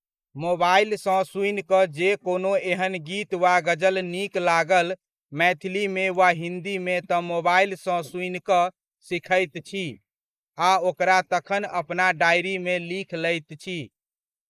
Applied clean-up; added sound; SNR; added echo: neural mask model Resemble Enhance denoiser.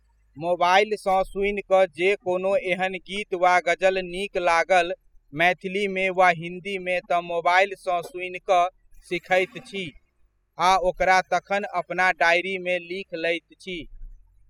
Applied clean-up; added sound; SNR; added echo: classical method spectral subtraction.